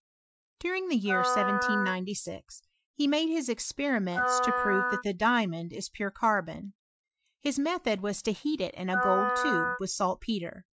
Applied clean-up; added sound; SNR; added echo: classical method Wiener filter.